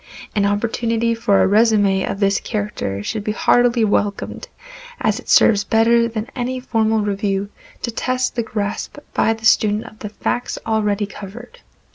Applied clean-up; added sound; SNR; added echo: none; none; none; none.